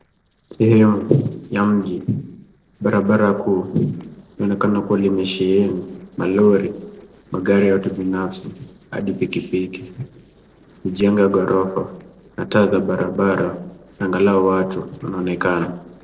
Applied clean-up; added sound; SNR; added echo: neural separator model SepFormer DNS4.